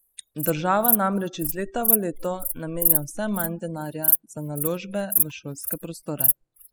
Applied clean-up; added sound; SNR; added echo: classical method spectral subtraction.